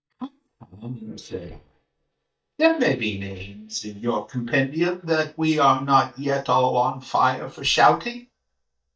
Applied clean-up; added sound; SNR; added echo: neural mask model DeepFilterNet 3.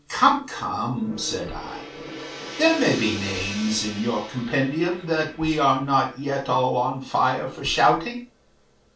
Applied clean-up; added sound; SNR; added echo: none; Gong; 15 dB; reverberation time 0.3 s.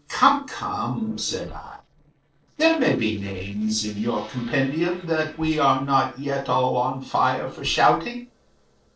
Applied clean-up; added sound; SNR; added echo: neural separator model SepFormer DNS4.